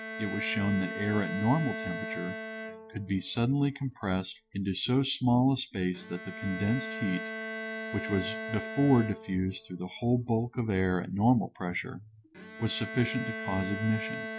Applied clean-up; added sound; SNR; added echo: none; Bowed string instrument; 10 dB; none.